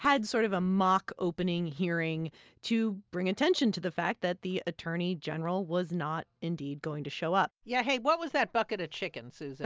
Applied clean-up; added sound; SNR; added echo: none; none; none; none.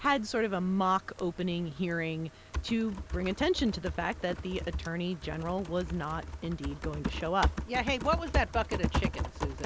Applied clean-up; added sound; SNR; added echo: none; Typing; 4 dB; none.